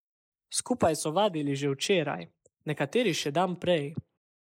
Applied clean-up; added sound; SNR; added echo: neural mask model Resemble Enhance denoiser.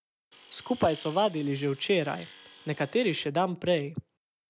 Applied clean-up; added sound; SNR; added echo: none; Tools; 17 dB; none.